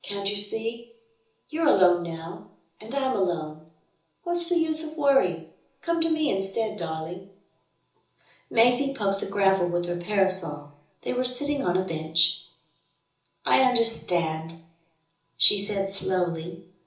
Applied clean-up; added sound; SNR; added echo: none; none; none; reverberation time 0.7 s.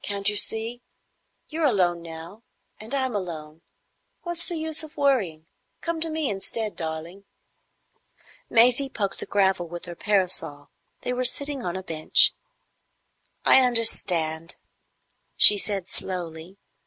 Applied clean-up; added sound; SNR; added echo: none; none; none; none.